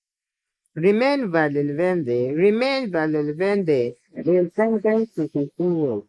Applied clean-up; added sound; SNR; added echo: neural mask model Resemble Enhance denoiser.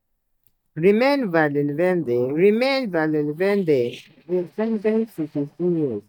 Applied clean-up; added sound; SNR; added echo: neural mask model DeepFilterNet 3.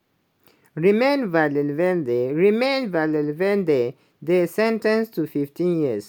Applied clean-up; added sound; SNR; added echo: none; none; none; none.